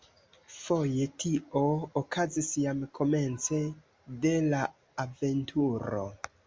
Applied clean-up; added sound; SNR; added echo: none; none; none; none.